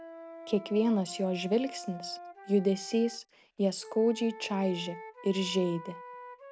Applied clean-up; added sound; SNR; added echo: none; Wind instrument, woodwind instrument; 15 dB; none.